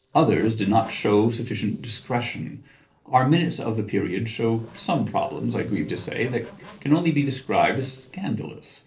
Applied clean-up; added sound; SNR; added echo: neural separator model SepFormer DNS4.